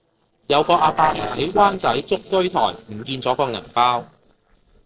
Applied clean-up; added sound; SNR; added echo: neural separator model SepFormer DNS4.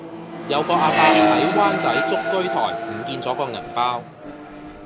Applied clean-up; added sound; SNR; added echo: none; Accelerating, revving, vroom; -1 dB; none.